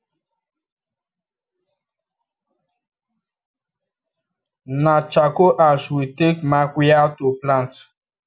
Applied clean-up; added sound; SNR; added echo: none; none; none; none.